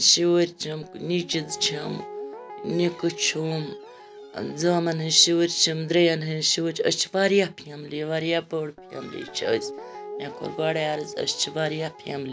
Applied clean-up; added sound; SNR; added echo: none; Guitar; 16 dB; none.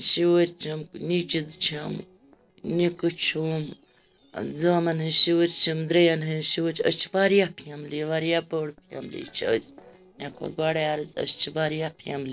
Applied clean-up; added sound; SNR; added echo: neural separator model SepFormer DNS4.